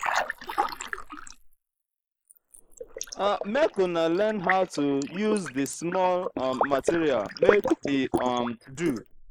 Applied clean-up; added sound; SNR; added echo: neural mask model Resemble Enhance denoiser.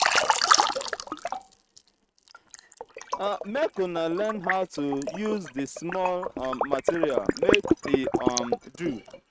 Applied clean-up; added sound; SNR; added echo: neural mask model RNNoise.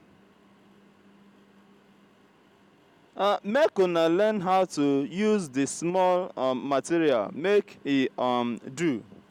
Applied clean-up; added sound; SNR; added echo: none; none; none; none.